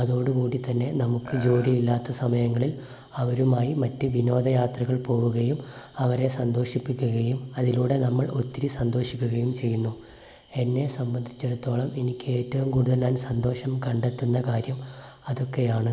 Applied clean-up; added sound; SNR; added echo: none; Burping, eructation; 14 dB; none.